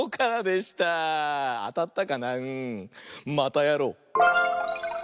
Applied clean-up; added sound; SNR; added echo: none; none; none; none.